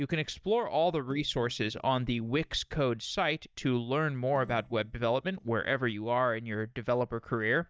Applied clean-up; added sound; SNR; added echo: neural mask model DeepFilterNet 3.